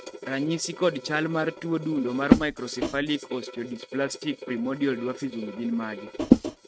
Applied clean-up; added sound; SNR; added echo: neural mask model RNNoise.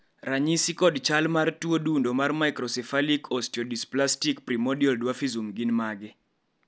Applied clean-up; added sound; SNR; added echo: none; none; none; none.